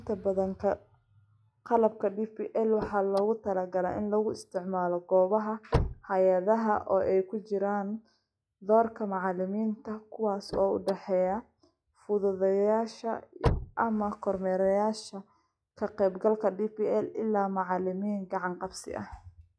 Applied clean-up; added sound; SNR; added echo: classical method log-MMSE.